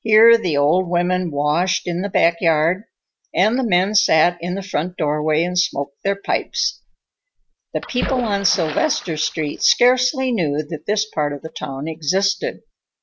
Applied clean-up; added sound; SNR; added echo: none; Splash, splatter; 11 dB; none.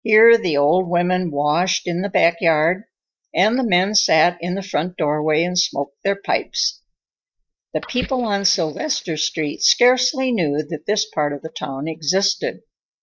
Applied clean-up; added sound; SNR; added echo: neural mask model DeepFilterNet 3.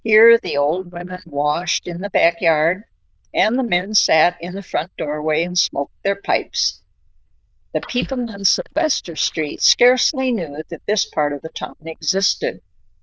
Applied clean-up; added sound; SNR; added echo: neural diffusion model UNIVERSE++.